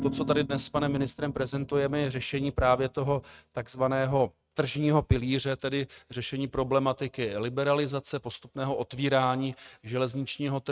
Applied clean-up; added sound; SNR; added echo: neural mask model RNNoise.